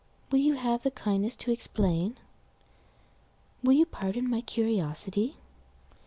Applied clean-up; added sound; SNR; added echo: none; none; none; none.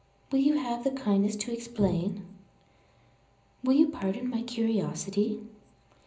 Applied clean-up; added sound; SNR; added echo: none; none; none; reverberation time 0.5 s.